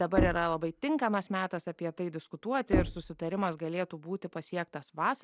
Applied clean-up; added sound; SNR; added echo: none; Knock; 5 dB; none.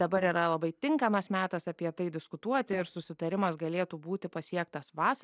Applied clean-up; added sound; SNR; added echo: neural mask model DeepFilterNet 3.